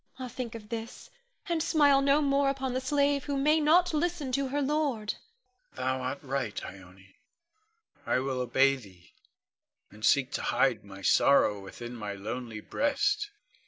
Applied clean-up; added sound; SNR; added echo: none; none; none; none.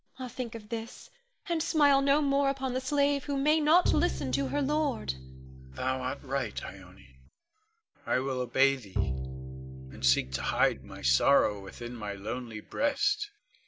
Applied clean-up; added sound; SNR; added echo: none; Bowed string instrument; 7 dB; none.